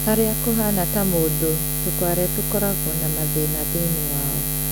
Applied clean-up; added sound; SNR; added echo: none; Buzz; -1 dB; none.